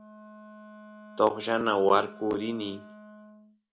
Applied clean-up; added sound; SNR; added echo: none; Wind instrument, woodwind instrument; 19 dB; none.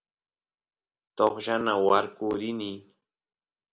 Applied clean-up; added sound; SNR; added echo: none; none; none; none.